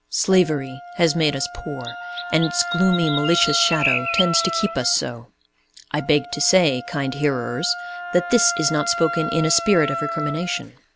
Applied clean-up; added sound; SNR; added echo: none; Chirp, tweet + Wind instrument, woodwind instrument; 7 dB; none.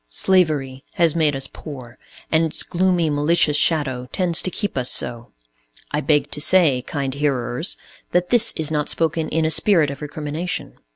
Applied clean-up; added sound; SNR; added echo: none; none; none; none.